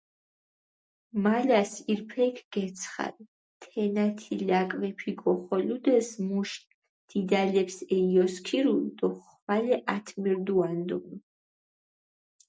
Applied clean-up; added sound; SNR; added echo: none; none; none; none.